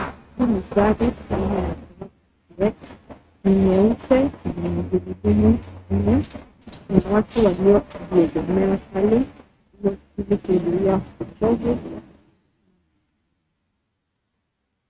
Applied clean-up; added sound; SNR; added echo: neural mask model RNNoise.